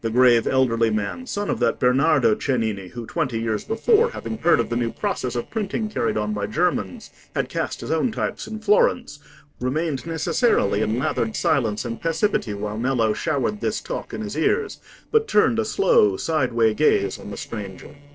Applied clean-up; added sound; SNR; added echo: neural separator model SepFormer DNS4.